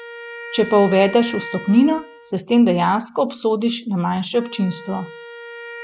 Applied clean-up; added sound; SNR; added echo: none; Wind instrument, woodwind instrument; 17 dB; none.